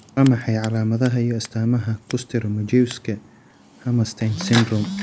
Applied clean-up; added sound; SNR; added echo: none; Scissors; 16 dB; none.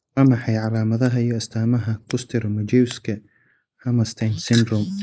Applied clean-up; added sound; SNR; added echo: neural mask model Resemble Enhance denoiser.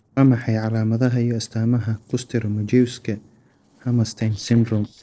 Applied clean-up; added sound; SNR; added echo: neural separator model SepFormer DNS4.